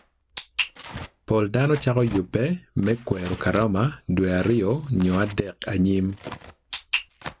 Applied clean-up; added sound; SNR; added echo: none; Tearing; 17 dB; none.